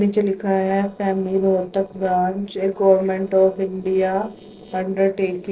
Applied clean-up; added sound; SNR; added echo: neural separator model SepFormer DNS4.